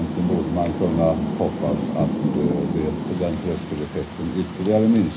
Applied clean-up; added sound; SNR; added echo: none; Rain; 3 dB; reverberation time 0.4 s.